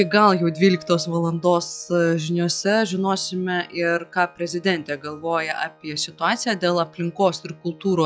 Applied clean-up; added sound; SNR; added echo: classical method log-MMSE.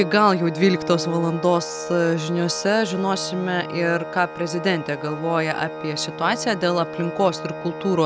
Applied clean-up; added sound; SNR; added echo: none; Organ; 10 dB; none.